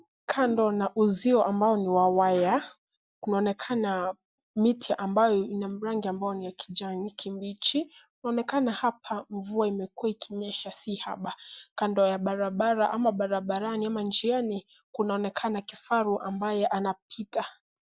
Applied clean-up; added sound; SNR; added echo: none; none; none; none.